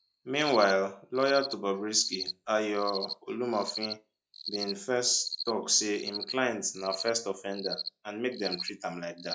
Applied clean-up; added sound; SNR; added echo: classical method log-MMSE.